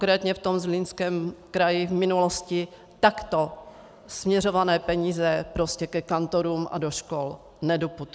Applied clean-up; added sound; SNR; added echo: none; none; none; none.